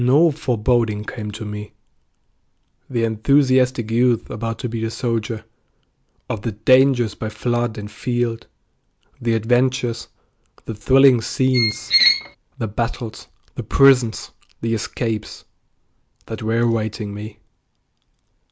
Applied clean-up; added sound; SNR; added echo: none; Squeak; -2 dB; none.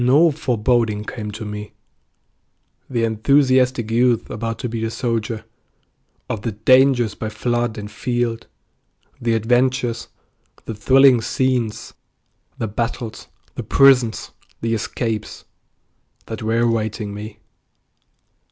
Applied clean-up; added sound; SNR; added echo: none; none; none; none.